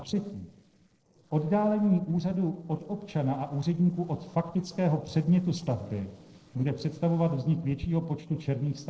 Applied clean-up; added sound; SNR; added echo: neural separator model SepFormer DNS4.